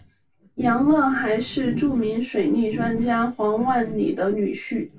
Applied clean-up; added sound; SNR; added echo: none; none; none; reverberation time 0.2 s.